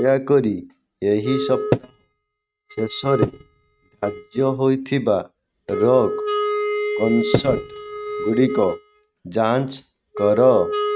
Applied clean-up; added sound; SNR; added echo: neural mask model RNNoise.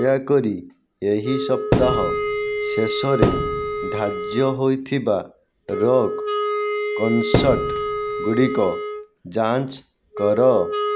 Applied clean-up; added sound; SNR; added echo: none; Thump, thud + Wind instrument, woodwind instrument; 2 dB; none.